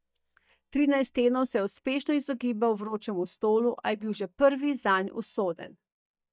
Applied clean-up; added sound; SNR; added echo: neural mask model DeepFilterNet 3.